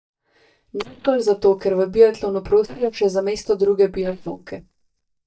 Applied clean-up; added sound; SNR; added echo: neural mask model DeepFilterNet 3.